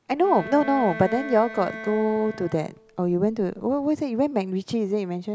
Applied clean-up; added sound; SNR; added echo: none; Bowed string instrument; 14 dB; none.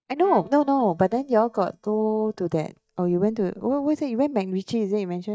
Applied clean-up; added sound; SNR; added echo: neural mask model DeepFilterNet 3.